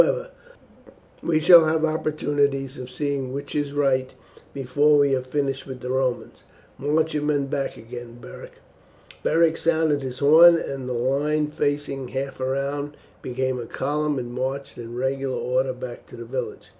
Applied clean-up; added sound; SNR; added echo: none; none; none; none.